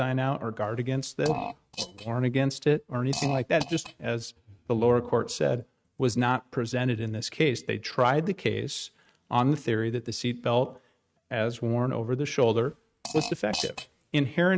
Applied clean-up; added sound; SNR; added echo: neural mask model RNNoise.